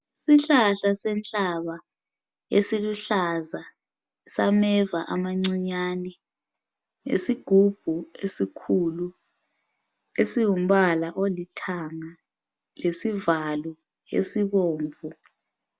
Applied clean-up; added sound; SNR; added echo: none; none; none; none.